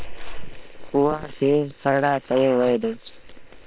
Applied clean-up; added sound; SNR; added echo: neural separator model SepFormer WHAM!.